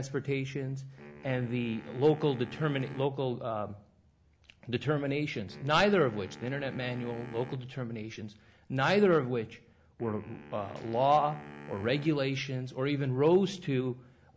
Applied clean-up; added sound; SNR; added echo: none; Wind instrument, woodwind instrument; 20 dB; none.